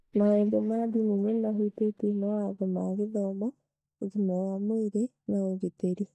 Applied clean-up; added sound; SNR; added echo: neural mask model DeepFilterNet 3.